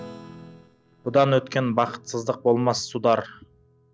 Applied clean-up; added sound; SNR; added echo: neural separator model SepFormer DNS4.